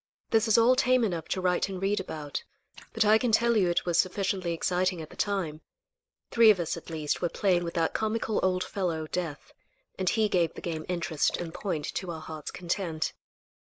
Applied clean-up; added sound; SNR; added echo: neural mask model Resemble Enhance denoiser.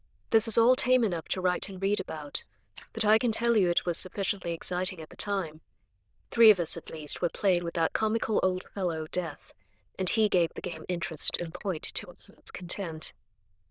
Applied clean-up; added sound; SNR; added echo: neural diffusion model UNIVERSE++.